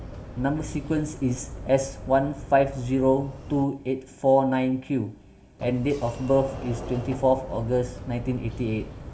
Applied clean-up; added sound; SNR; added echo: none; Sliding door; 13 dB; reverberation time 0.3 s.